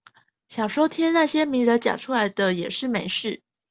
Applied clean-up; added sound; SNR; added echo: none; none; none; none.